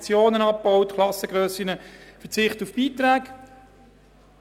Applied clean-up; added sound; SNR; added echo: none; none; none; none.